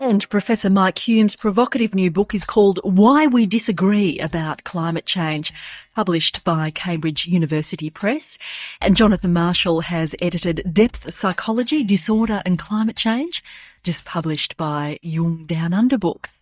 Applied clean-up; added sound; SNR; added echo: neural mask model DeepFilterNet 3.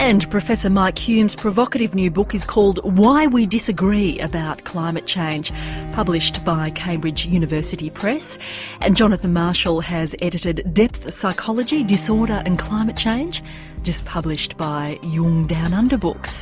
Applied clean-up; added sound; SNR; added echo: none; Bowed string instrument; 19 dB; none.